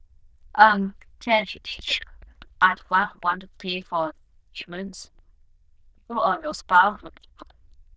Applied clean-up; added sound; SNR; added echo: neural diffusion model UNIVERSE++.